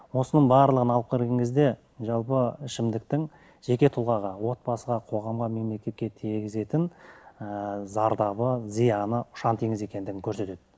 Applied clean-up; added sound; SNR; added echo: none; none; none; none.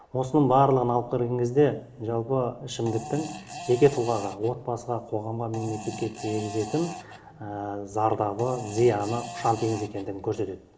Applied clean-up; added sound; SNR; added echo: none; Fart; 13 dB; reverberation time 2.6 s.